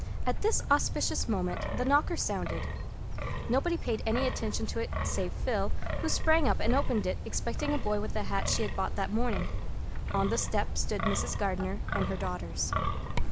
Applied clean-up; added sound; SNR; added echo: none; Wind; -1 dB; none.